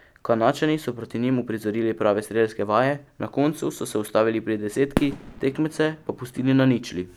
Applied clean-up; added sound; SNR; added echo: none; Fireworks; 10 dB; none.